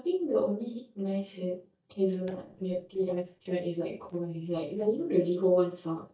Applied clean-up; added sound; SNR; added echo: neural mask model DeepFilterNet 3.